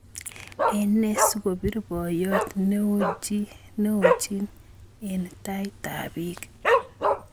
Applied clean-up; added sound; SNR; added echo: none; Dog; 1 dB; none.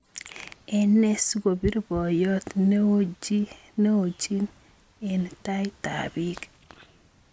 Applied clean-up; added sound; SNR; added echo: none; none; none; none.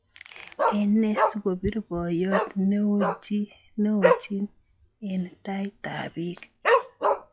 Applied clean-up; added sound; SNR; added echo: classical method log-MMSE.